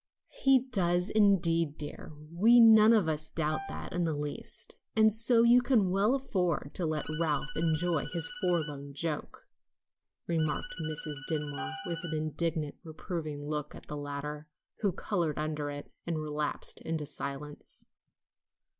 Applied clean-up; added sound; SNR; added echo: none; Bowed string instrument + Piano; 14 dB; none.